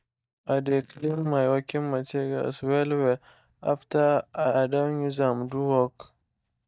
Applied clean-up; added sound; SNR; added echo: neural mask model DeepFilterNet 3.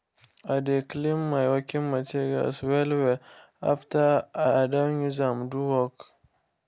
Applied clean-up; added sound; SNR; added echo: none; none; none; none.